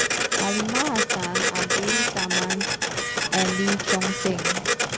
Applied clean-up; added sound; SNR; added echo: none; Printer; -5 dB; none.